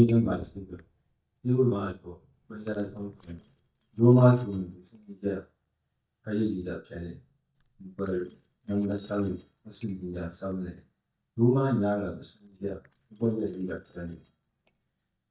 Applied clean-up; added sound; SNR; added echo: neural mask model DeepFilterNet 3.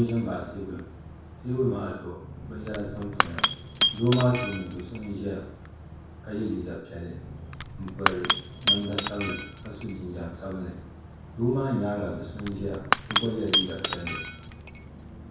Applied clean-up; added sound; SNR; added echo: none; Shatter / Crushing; 1 dB; reverberation time 0.7 s.